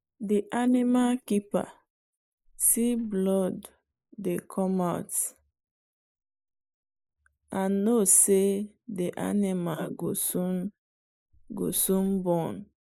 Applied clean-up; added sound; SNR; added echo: neural mask model Resemble Enhance denoiser.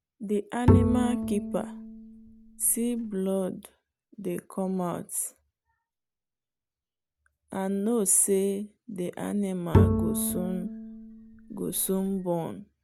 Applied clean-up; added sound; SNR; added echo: none; Bowed string instrument; -3 dB; none.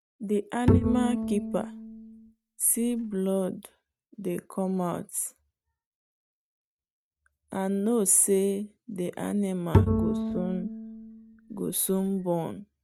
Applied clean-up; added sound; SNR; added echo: neural mask model RNNoise.